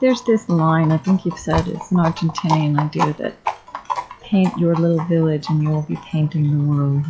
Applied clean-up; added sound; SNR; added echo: classical method log-MMSE.